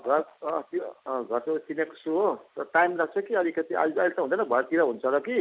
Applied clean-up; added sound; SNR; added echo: neural mask model Resemble Enhance denoiser.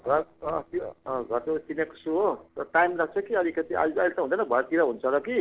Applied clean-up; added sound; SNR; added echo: neural separator model SepFormer DNS4.